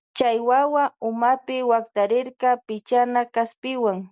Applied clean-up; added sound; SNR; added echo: none; none; none; none.